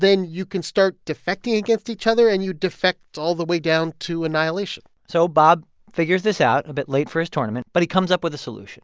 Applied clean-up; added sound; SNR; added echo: none; none; none; none.